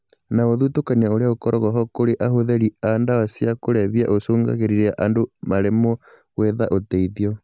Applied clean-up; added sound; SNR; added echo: none; none; none; none.